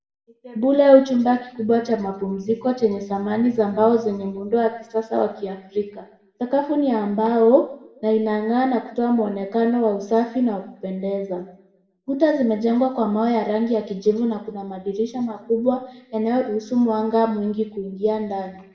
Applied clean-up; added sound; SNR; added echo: none; none; none; reverberation time 0.7 s.